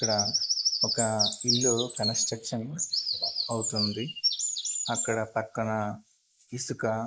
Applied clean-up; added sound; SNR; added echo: neural mask model Resemble Enhance denoiser.